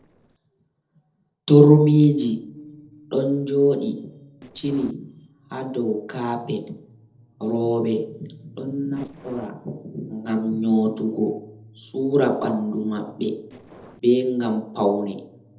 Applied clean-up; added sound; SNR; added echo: neural separator model SepFormer DNS4.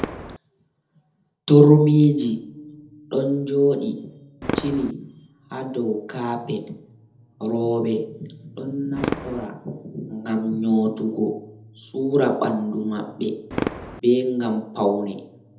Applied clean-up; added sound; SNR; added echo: none; Fireworks; 14 dB; reverberation time 0.8 s.